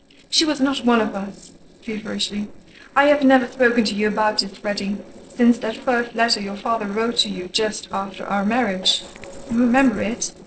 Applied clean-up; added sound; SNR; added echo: neural separator model SepFormer DNS4.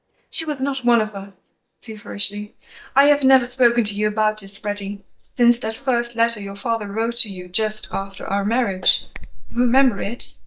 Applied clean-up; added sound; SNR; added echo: neural mask model DeepFilterNet 3.